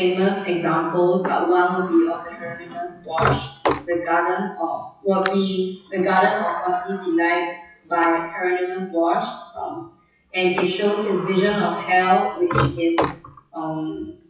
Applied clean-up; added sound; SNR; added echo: classical method WPE with log-MMSE.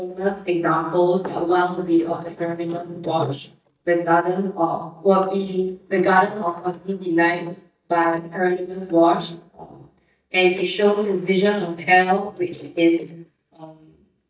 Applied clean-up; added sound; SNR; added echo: neural mask model DeepFilterNet 3.